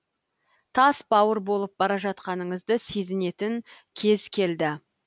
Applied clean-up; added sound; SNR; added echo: none; none; none; none.